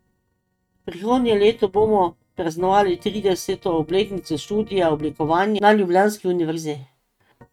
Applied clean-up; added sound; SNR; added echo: neural mask model RNNoise.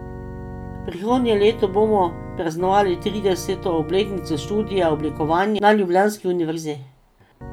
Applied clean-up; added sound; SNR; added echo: none; Organ; 13 dB; none.